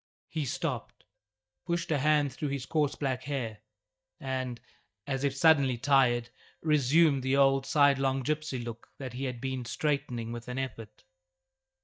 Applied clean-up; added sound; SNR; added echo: neural mask model DeepFilterNet 3.